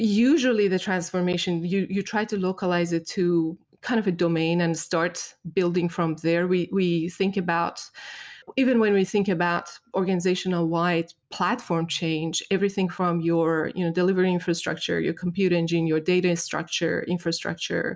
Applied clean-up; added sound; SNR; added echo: none; none; none; none.